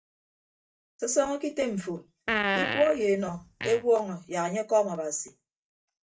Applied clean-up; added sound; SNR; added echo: neural mask model DeepFilterNet 3.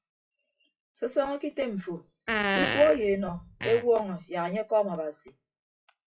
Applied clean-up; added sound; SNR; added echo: classical method WPE with log-MMSE.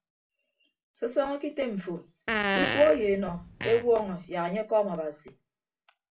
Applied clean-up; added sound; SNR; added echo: none; Fart; 2 dB; reverberation time 0.2 s.